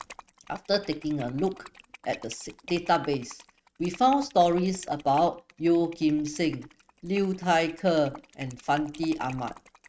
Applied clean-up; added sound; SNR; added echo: neural mask model RNNoise.